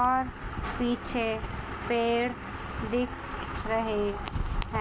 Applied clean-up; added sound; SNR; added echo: none; none; none; none.